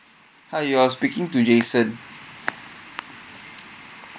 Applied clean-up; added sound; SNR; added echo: none; none; none; none.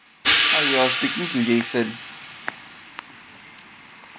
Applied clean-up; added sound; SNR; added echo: none; Hi-hat; -1 dB; none.